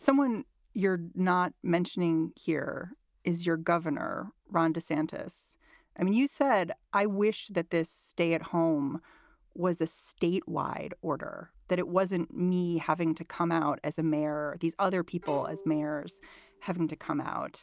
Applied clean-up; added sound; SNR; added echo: none; Bowed string instrument; 19 dB; none.